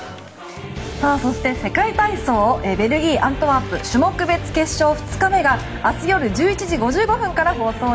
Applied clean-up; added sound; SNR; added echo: none; none; none; none.